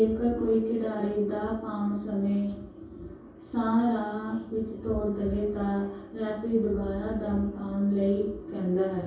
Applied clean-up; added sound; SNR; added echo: none; none; none; reverberation time 0.6 s.